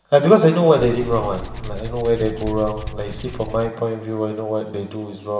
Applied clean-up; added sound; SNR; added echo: none; Tools; 10 dB; reverberation time 2.2 s.